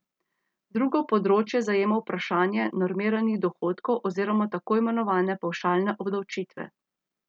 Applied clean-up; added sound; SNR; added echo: none; none; none; none.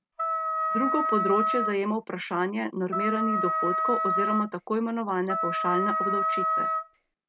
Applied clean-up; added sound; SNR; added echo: none; Wind instrument, woodwind instrument; -2 dB; none.